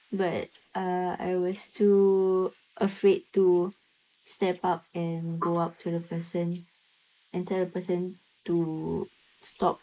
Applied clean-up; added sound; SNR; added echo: neural mask model Resemble Enhance denoiser.